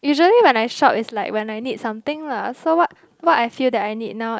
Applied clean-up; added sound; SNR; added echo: none; none; none; none.